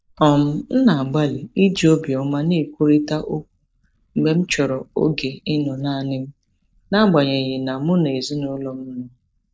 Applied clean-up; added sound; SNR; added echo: neural mask model DeepFilterNet 3.